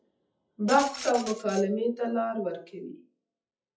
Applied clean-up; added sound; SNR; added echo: classical method WPE with log-MMSE.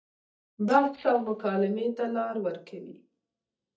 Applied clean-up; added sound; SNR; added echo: neural mask model DeepFilterNet 3.